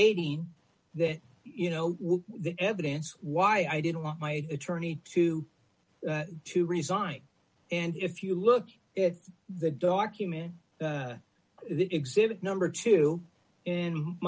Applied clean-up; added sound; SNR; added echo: none; none; none; none.